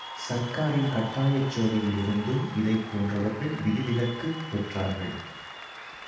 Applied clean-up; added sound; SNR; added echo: none; Applause / Cheering; 12 dB; reverberation time 0.8 s.